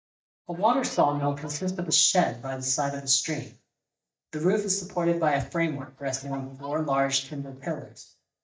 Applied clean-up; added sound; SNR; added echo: neural mask model DeepFilterNet 3.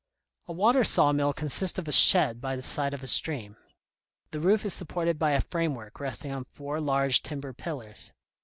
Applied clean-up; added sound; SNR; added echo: none; none; none; none.